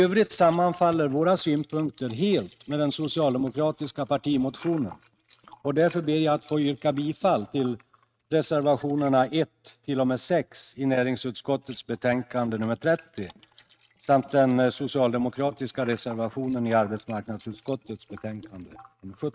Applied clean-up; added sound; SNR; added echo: neural mask model RNNoise.